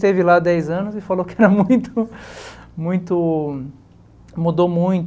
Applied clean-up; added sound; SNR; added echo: none; none; none; none.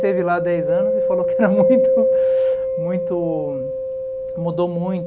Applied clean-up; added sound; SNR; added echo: none; Mallet percussion; -4 dB; none.